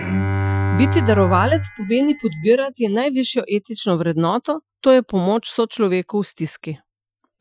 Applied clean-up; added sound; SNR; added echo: classical method Wiener filter.